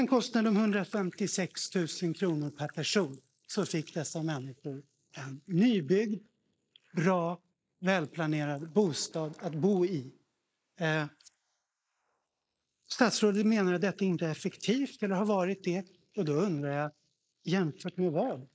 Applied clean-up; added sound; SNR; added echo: neural mask model Resemble Enhance denoiser.